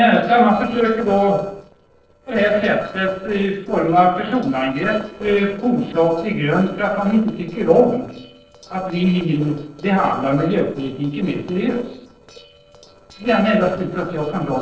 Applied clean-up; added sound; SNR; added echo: neural separator model SepFormer DNS4.